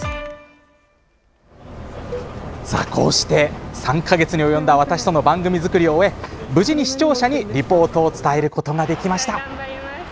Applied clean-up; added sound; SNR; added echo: none; Cowbell; 19 dB; none.